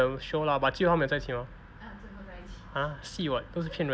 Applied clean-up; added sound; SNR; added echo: none; none; none; none.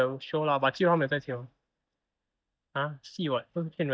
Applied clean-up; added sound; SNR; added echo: neural mask model DeepFilterNet 3.